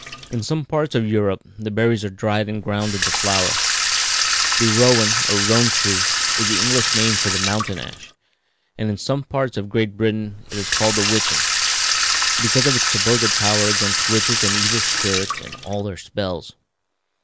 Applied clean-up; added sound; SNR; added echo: none; Sink (filling or washing) / Water tap, faucet; -1 dB; none.